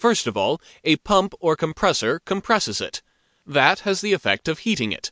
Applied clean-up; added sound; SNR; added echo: none; none; none; none.